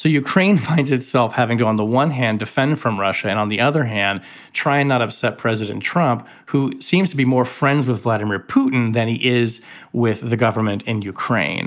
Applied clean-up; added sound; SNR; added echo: none; none; none; none.